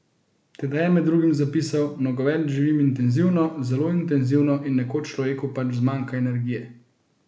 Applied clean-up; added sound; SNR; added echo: none; none; none; none.